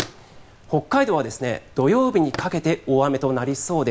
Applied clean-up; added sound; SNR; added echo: none; Fire; 18 dB; none.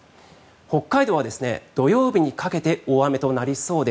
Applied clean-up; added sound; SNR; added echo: none; none; none; none.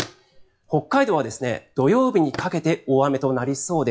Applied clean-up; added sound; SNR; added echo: classical method log-MMSE.